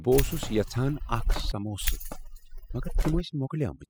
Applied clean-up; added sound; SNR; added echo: classical method spectral subtraction.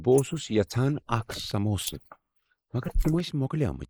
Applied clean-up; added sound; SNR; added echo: neural mask model Resemble Enhance denoiser.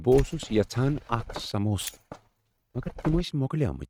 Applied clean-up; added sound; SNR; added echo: neural mask model RNNoise.